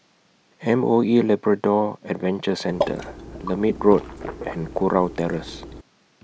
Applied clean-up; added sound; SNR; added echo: none; Water / Liquid; 9 dB; none.